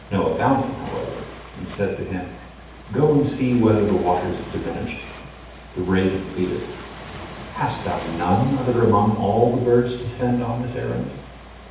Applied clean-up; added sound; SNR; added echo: none; Waves, surf; 17 dB; reverberation time 0.9 s.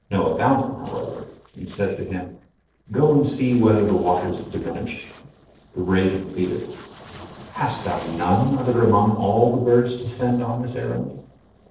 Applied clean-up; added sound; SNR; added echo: neural separator model SepFormer DNS4.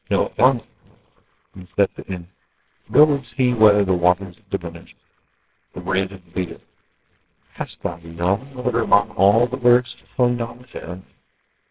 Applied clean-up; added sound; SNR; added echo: neural separator model SepFormer WHAMR!.